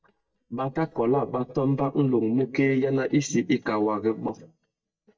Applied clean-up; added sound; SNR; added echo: neural mask model DeepFilterNet 3.